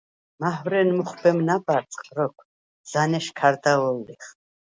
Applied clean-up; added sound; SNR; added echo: none; none; none; none.